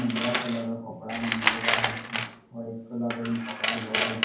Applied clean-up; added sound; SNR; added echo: none; Tools; -3 dB; reverberation time 0.9 s.